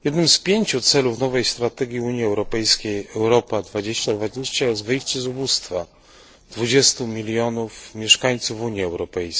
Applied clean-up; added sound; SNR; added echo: neural separator model SepFormer DNS4.